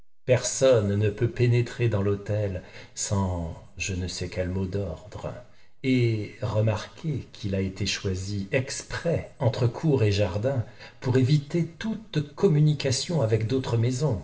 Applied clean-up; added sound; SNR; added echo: none; none; none; reverberation time 0.6 s.